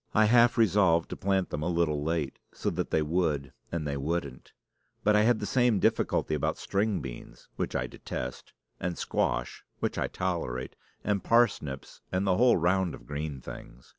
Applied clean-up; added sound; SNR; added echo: none; none; none; none.